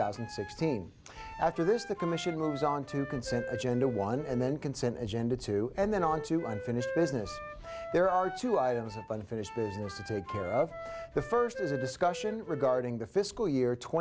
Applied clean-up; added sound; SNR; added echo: none; Wind instrument, woodwind instrument; 11 dB; none.